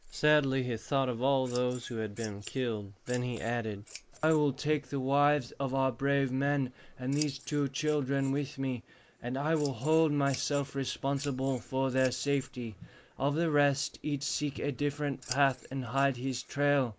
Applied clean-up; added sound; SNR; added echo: neural mask model Resemble Enhance denoiser.